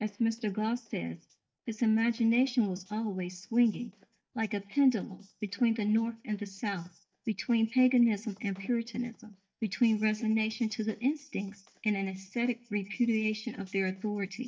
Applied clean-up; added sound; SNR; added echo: neural mask model DeepFilterNet 3.